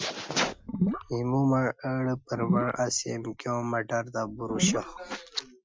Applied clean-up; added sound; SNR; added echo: classical method Wiener filter.